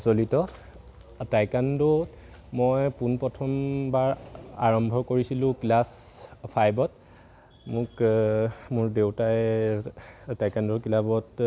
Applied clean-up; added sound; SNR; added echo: none; none; none; none.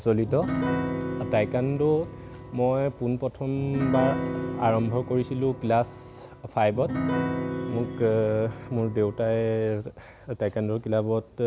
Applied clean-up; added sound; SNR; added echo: none; Piano; 5 dB; none.